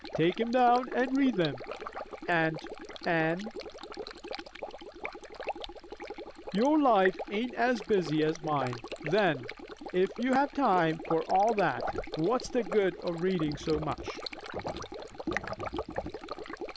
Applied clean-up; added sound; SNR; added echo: none; Stream; 9 dB; none.